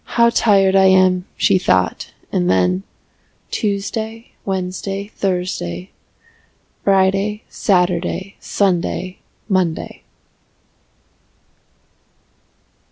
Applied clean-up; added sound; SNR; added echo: none; none; none; none.